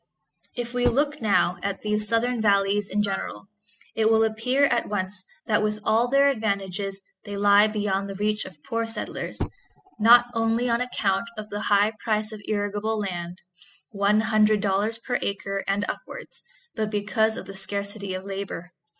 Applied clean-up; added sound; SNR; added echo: classical method spectral subtraction.